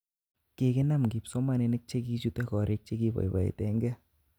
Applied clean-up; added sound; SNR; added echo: none; none; none; none.